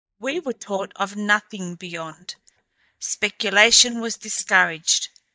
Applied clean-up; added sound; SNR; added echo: neural mask model DeepFilterNet 3.